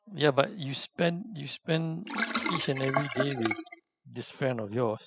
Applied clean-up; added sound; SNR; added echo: classical method spectral subtraction.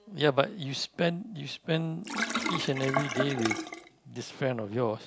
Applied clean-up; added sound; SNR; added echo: none; Sink (filling or washing); 3 dB; none.